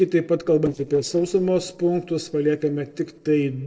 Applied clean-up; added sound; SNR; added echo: neural separator model SepFormer DNS4.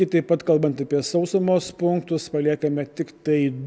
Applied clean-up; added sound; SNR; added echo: none; none; none; none.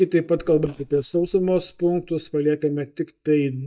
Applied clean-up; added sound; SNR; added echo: neural mask model DeepFilterNet 3.